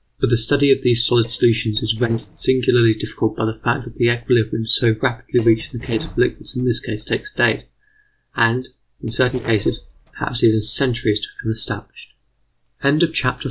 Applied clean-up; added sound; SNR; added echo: neural separator model SepFormer DNS4.